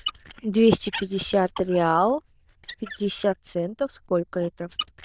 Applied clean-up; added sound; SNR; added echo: neural diffusion model UNIVERSE++.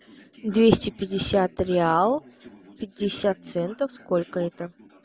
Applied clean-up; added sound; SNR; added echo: none; none; none; none.